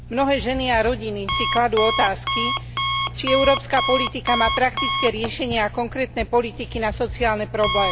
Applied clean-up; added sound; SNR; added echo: none; Alarm; 1 dB; none.